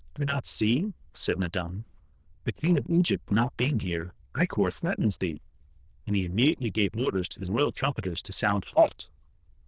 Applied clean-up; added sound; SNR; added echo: neural diffusion model UNIVERSE++.